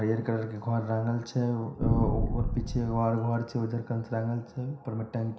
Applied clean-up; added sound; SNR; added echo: none; Boom; 0 dB; reverberation time 0.5 s.